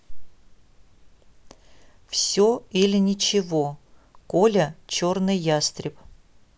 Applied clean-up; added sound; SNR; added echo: none; none; none; none.